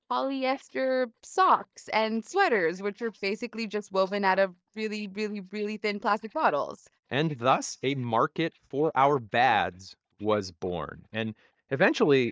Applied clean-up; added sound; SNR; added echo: neural mask model DeepFilterNet 3.